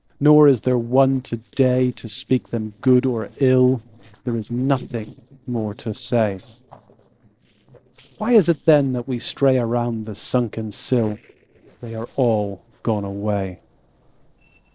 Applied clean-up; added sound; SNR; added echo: neural separator model SepFormer DNS4.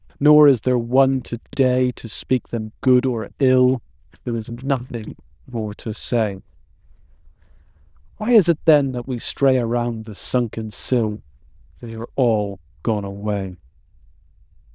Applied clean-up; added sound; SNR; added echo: neural diffusion model UNIVERSE++.